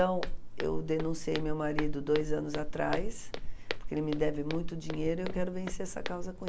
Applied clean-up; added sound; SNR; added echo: none; Walk, footsteps; 0 dB; none.